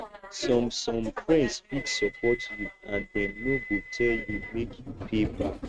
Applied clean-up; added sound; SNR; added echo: neural mask model RNNoise.